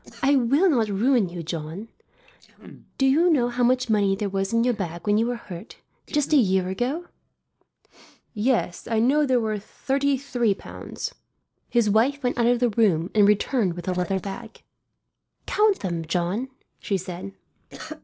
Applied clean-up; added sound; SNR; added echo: neural separator model SepFormer DNS4.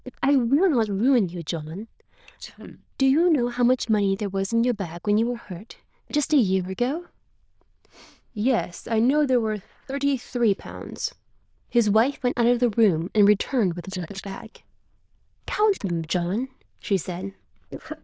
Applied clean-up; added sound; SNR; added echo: neural diffusion model UNIVERSE++.